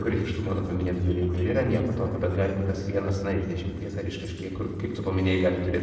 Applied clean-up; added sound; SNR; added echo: neural separator model SepFormer DNS4.